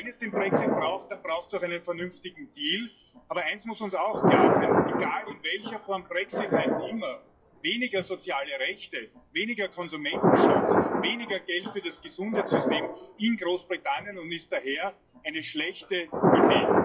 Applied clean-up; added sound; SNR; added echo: classical method WPE with log-MMSE.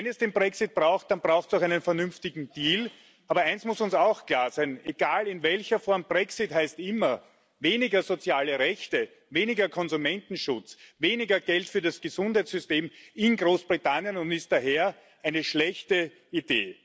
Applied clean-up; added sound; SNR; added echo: none; none; none; none.